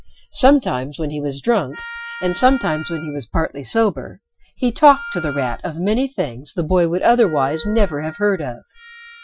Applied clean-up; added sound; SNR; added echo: classical method Wiener filter.